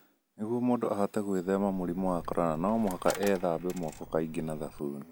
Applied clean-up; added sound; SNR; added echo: none; Coin (dropping); 14 dB; none.